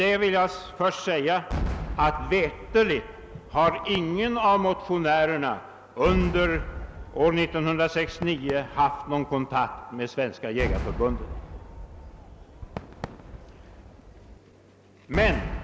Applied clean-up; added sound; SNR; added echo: none; Cheering / Fireworks; 9 dB; none.